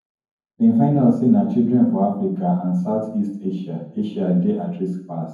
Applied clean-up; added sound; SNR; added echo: none; none; none; reverberation time 0.9 s.